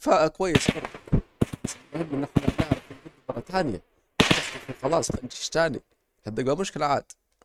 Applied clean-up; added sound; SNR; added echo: neural mask model RNNoise.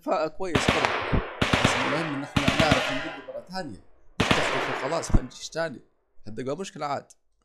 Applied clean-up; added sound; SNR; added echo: classical method log-MMSE.